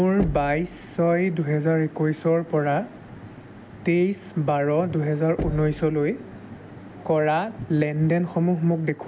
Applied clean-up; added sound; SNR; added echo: none; Knock; 13 dB; none.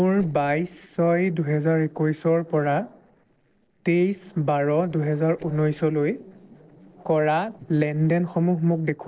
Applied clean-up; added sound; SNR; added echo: neural separator model SepFormer DNS4.